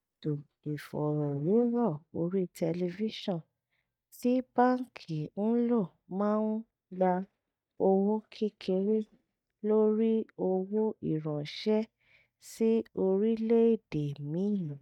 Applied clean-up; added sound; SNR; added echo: neural mask model DeepFilterNet 3.